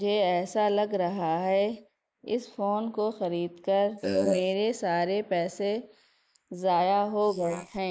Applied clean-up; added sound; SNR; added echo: neural mask model Resemble Enhance denoiser.